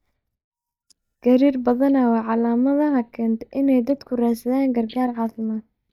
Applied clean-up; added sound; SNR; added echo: neural mask model DeepFilterNet 3.